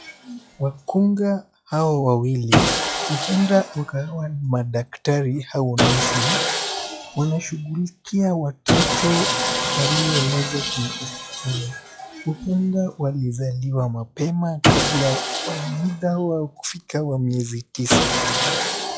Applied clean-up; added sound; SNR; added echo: classical method log-MMSE.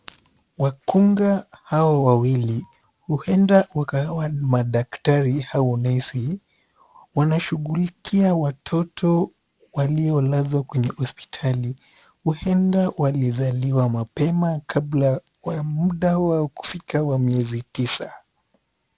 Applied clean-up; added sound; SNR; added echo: none; none; none; none.